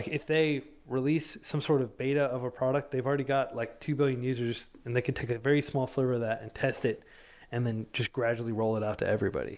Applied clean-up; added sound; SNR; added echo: none; none; none; none.